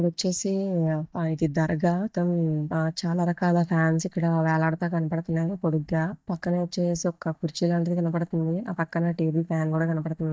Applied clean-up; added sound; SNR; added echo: neural mask model DeepFilterNet 3.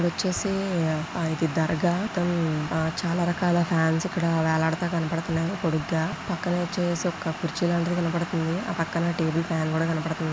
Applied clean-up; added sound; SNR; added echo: none; none; none; none.